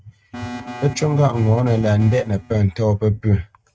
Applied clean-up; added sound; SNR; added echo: neural mask model RNNoise.